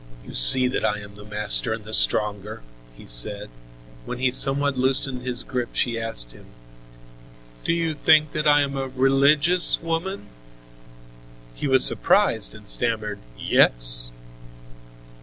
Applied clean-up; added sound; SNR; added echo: none; none; none; none.